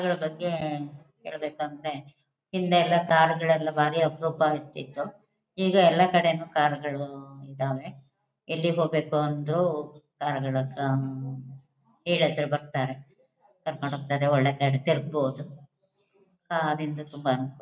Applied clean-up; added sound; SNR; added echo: none; none; none; none.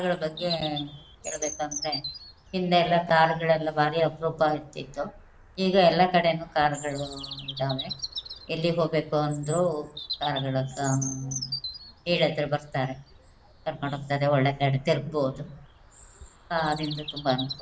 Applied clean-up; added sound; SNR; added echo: none; Bird vocalization, bird call, bird song; 14 dB; none.